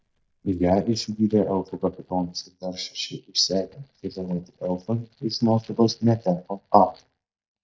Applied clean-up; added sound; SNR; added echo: neural mask model DeepFilterNet 3.